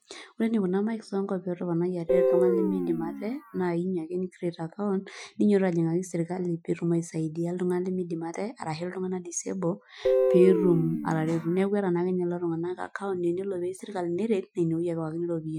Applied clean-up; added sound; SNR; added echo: classical method Wiener filter.